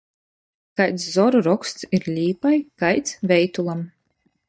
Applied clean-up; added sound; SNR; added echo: neural mask model DeepFilterNet 3.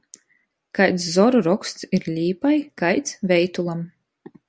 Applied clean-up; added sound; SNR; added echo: none; none; none; none.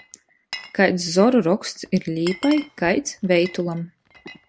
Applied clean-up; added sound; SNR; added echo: none; Glass; 19 dB; none.